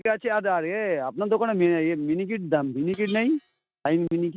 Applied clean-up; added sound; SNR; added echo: neural mask model RNNoise.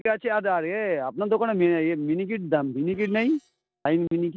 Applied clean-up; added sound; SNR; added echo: neural separator model SepFormer DNS4.